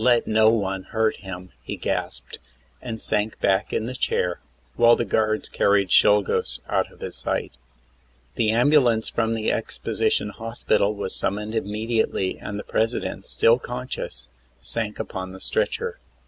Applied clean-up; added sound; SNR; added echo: none; none; none; none.